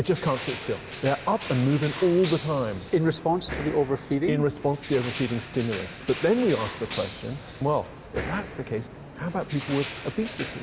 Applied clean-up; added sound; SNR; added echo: none; Crushing; 12 dB; none.